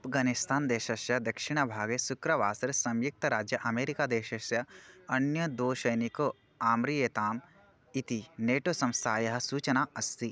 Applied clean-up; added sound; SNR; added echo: none; none; none; none.